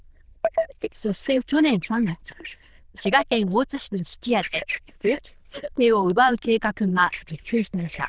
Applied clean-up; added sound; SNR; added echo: neural diffusion model UNIVERSE++.